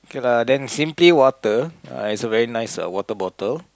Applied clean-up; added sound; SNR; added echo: none; none; none; none.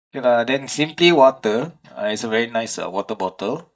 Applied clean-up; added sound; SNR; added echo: neural mask model DeepFilterNet 3.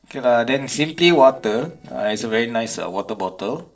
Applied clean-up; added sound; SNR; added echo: neural separator model SepFormer DNS4.